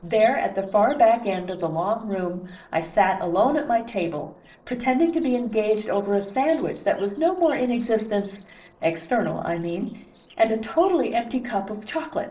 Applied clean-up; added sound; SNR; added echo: neural separator model SepFormer DNS4.